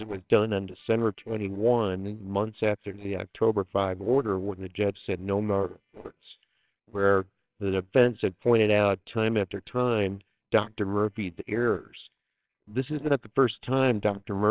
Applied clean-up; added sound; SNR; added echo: neural separator model SepFormer WHAMR!.